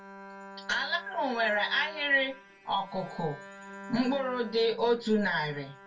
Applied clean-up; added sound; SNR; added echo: none; Bowed string instrument; 16 dB; reverberation time 0.2 s.